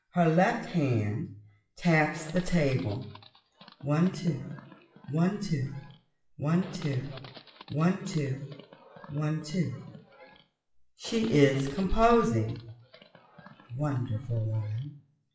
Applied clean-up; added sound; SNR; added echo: classical method WPE with log-MMSE.